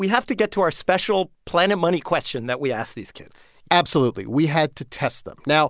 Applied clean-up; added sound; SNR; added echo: none; none; none; none.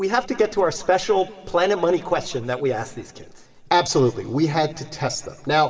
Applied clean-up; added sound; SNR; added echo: none; none; none; reverberation time 2.4 s.